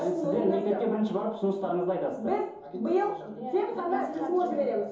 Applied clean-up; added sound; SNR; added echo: none; none; none; reverberation time 2.8 s.